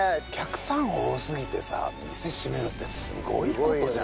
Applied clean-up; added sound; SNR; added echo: none; Fire; 16 dB; none.